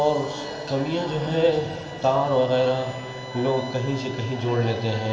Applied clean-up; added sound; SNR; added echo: none; Bowed string instrument; 18 dB; reverberation time 2.4 s.